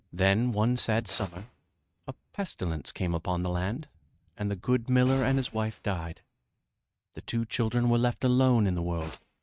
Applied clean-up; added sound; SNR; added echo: neural mask model RNNoise.